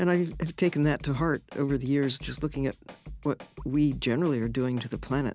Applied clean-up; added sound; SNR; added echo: none; Drum kit; 16 dB; none.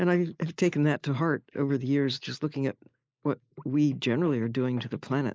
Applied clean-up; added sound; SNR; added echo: neural mask model Resemble Enhance denoiser.